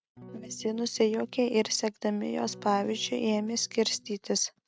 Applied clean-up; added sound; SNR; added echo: neural mask model RNNoise.